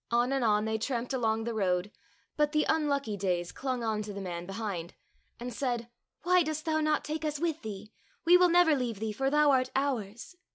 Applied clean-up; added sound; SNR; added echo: none; none; none; none.